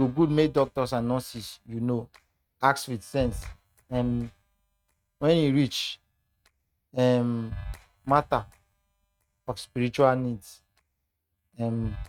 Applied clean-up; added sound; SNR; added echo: neural mask model RNNoise.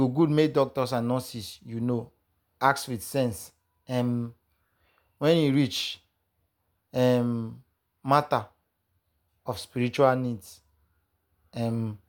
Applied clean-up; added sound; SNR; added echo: none; none; none; none.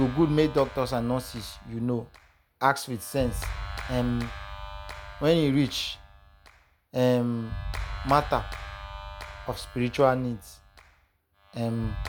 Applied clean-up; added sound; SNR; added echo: none; Clapping; 11 dB; none.